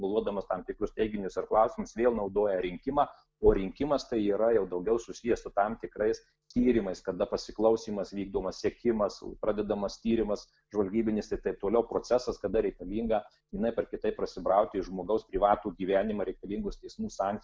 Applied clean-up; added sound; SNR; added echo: none; none; none; none.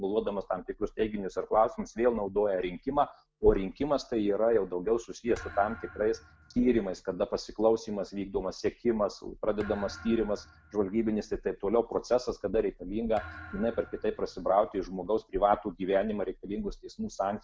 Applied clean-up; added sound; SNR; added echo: none; Thump, thud; 20 dB; none.